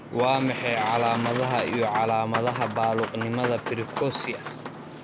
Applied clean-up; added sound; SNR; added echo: none; Boat, Water vehicle; 7 dB; none.